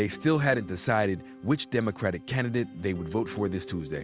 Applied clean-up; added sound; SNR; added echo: none; none; none; none.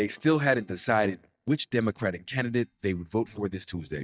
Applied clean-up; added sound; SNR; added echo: neural mask model DeepFilterNet 3.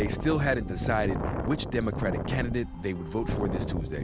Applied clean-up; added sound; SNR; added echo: none; Wind; 2 dB; none.